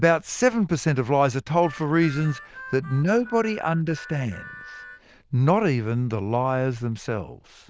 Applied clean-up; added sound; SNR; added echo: neural diffusion model UNIVERSE++.